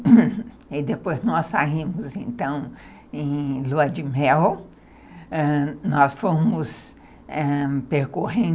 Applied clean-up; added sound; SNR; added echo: none; none; none; none.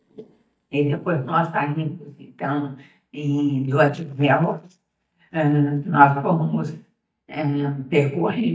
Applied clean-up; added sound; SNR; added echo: neural mask model DeepFilterNet 3.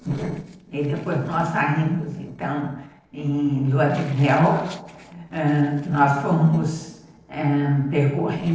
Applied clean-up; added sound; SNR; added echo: neural separator model SepFormer DNS4.